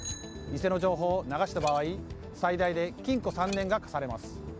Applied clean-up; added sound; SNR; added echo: none; Dishes, pots, and pans + Bicycle bell; 18 dB; none.